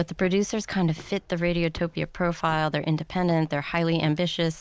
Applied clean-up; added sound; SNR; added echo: none; Walk, footsteps + Hands; 20 dB; none.